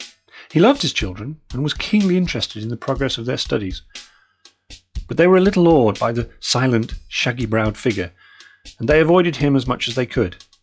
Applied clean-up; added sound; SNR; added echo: classical method log-MMSE.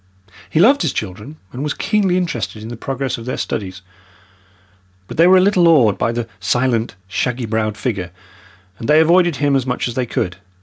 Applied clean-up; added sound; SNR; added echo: none; none; none; none.